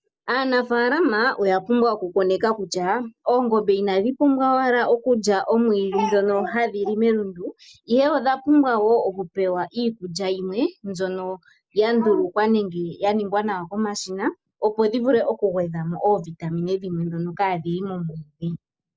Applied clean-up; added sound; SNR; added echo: none; none; none; none.